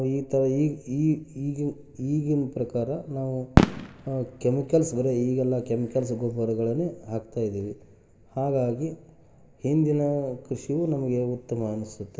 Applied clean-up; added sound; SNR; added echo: none; Fireworks; 0 dB; reverberation time 2.8 s.